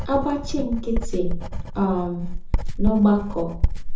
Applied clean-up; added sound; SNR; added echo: none; Writing; 0 dB; reverberation time 0.5 s.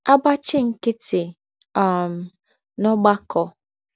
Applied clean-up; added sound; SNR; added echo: none; none; none; none.